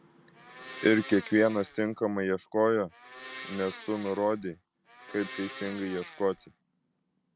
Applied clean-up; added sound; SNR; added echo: none; Domestic sounds, home sounds; 15 dB; none.